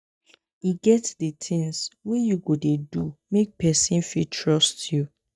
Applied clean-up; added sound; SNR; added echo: neural mask model DeepFilterNet 3.